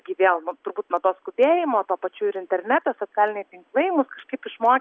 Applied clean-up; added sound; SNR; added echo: none; none; none; none.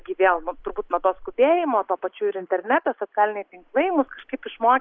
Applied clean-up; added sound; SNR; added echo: neural mask model Resemble Enhance denoiser.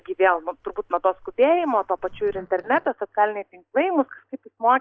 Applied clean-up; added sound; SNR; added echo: neural mask model DeepFilterNet 3.